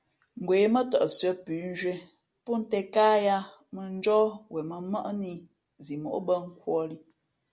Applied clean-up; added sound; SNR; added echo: none; none; none; none.